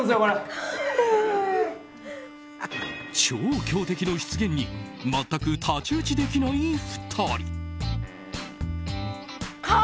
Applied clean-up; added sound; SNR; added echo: none; Bowed string instrument + Fart; 18 dB; none.